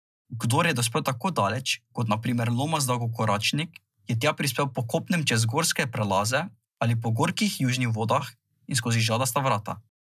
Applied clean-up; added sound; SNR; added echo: none; none; none; none.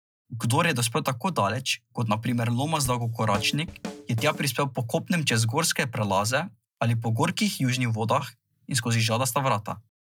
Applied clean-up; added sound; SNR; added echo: none; Drum / Drum kit; 13 dB; none.